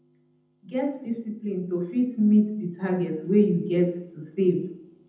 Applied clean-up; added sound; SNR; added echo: none; none; none; reverberation time 0.8 s.